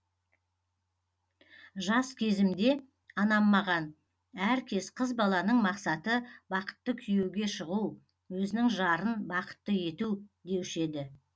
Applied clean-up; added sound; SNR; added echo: none; none; none; none.